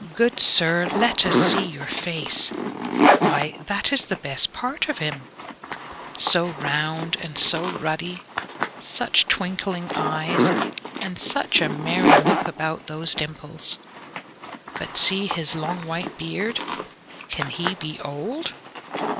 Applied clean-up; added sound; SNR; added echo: none; Zipper (clothing); 2 dB; none.